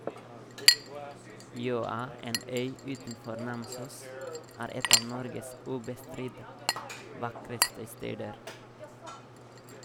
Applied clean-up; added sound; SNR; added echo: none; Chink, clink; -5 dB; none.